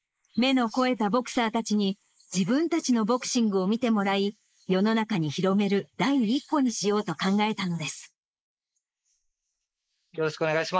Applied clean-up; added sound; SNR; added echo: neural mask model Resemble Enhance denoiser.